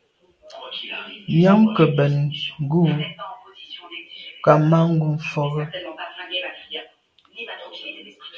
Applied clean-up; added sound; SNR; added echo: none; none; none; none.